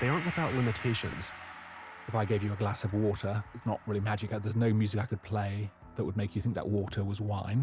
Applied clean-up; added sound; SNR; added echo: none; Gong; 15 dB; none.